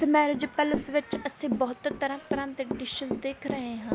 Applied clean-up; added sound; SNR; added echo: none; Walk, footsteps / Run; 7 dB; none.